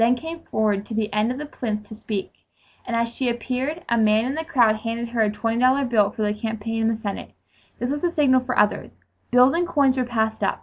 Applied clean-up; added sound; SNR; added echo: none; none; none; none.